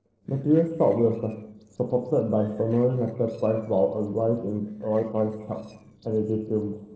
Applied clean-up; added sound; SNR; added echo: neural separator model SepFormer DNS4.